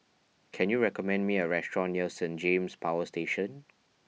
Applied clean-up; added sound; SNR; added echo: none; none; none; none.